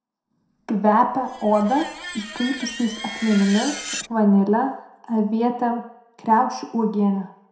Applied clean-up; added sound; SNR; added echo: none; Screech; 12 dB; reverberation time 0.5 s.